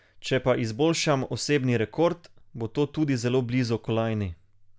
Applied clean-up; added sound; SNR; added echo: none; none; none; none.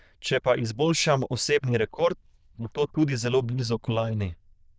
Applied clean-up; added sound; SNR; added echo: neural diffusion model UNIVERSE++.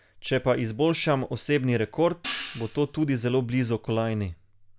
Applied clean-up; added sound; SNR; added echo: none; Hi-hat; 9 dB; none.